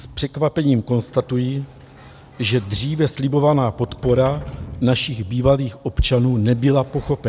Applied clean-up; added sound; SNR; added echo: none; Sliding door; 19 dB; none.